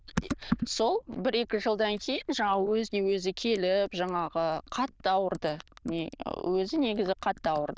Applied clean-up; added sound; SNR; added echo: neural diffusion model UNIVERSE++.